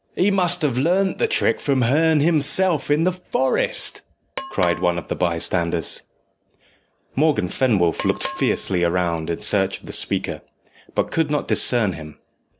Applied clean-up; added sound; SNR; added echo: none; Percussion; 14 dB; none.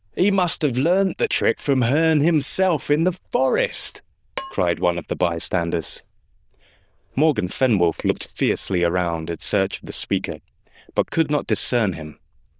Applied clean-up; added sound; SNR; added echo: neural diffusion model UNIVERSE++.